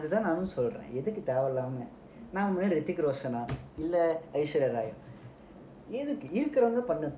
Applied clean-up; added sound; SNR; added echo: none; none; none; none.